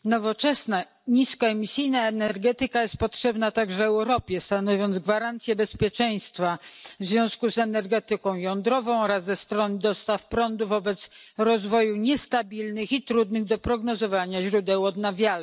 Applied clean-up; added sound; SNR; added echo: none; none; none; none.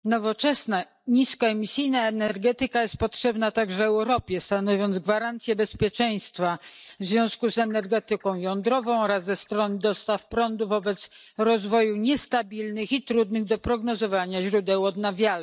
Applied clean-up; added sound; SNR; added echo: neural mask model DeepFilterNet 3.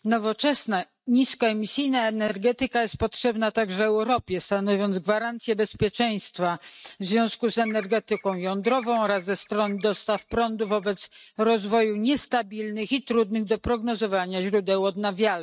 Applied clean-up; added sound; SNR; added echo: neural mask model RNNoise.